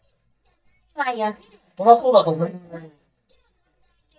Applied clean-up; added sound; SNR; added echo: neural mask model DeepFilterNet 3.